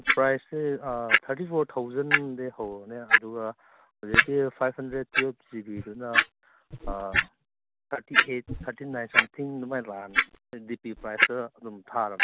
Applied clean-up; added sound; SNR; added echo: none; Clock; -3 dB; none.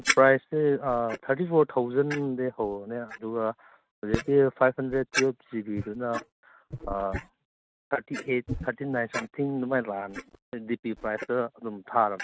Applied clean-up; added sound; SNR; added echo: neural mask model RNNoise.